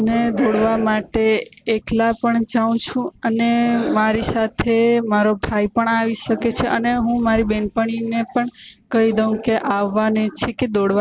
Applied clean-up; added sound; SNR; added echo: none; none; none; none.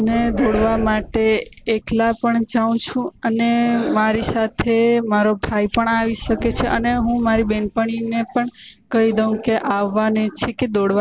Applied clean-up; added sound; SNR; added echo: none; Fire; 19 dB; none.